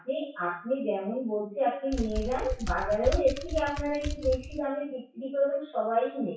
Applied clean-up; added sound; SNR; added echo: classical method WPE with log-MMSE.